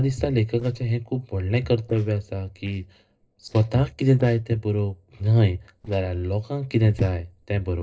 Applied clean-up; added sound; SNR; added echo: neural separator model SepFormer DNS4.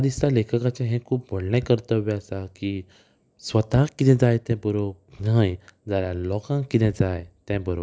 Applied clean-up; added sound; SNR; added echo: none; none; none; none.